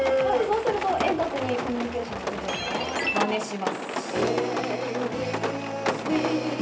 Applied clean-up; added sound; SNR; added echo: none; Rain; 4 dB; reverberation time 0.3 s.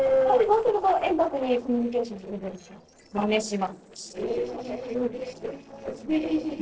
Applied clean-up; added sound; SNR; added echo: neural separator model SepFormer DNS4.